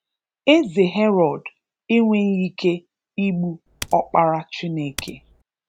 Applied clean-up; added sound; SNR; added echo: none; Typing; 16 dB; none.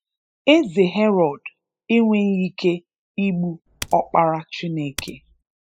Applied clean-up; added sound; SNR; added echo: classical method spectral subtraction.